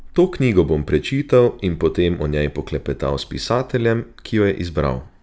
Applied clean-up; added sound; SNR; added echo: none; none; none; none.